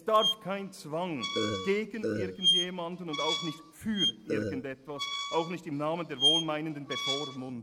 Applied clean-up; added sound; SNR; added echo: none; Burping, eructation + Squeak; -1 dB; none.